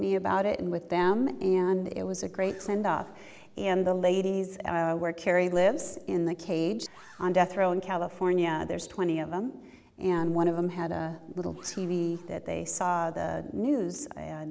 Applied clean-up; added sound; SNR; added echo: none; Zipper (clothing); 18 dB; none.